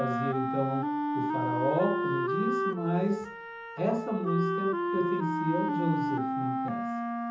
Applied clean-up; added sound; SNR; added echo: none; Wind instrument, woodwind instrument; -1 dB; reverberation time 0.6 s.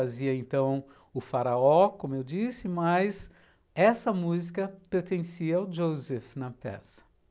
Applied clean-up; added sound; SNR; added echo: none; none; none; none.